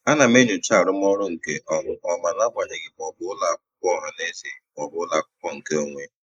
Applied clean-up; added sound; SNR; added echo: neural mask model Resemble Enhance denoiser.